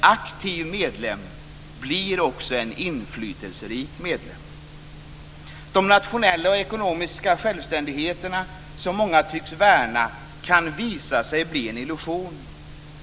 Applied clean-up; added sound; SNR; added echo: none; none; none; none.